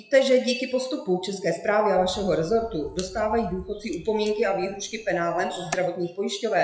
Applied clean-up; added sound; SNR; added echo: classical method WPE with log-MMSE.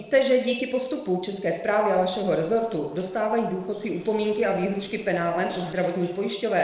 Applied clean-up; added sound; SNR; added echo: neural separator model SepFormer DNS4.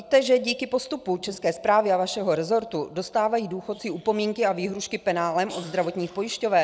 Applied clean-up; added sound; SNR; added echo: none; none; none; none.